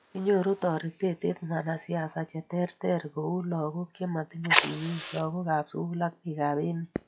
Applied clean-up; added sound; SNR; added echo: classical method log-MMSE.